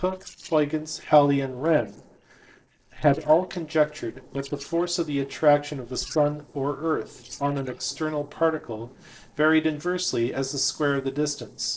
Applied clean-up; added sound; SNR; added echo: neural separator model SepFormer DNS4.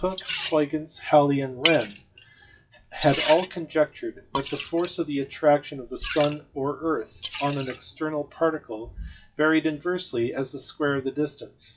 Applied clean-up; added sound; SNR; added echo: classical method WPE with log-MMSE.